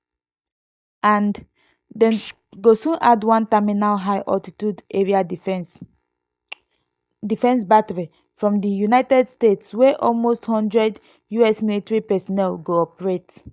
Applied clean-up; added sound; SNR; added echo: neural mask model DeepFilterNet 3.